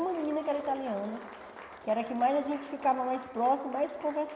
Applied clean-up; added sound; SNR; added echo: none; Applause; 15 dB; reverberation time 2.0 s.